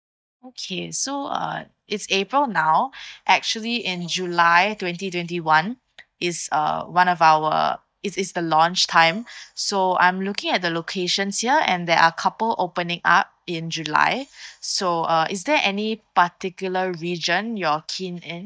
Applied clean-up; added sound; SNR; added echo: neural mask model DeepFilterNet 3.